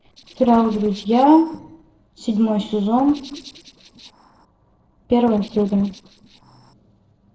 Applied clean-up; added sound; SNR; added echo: neural separator model SepFormer DNS4.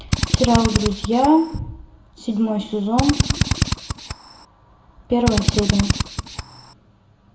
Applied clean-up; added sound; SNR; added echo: none; Drill; 0 dB; reverberation time 0.8 s.